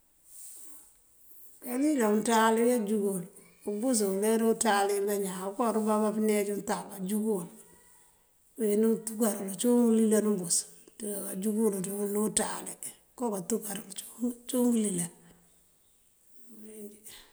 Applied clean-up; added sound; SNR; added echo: none; none; none; none.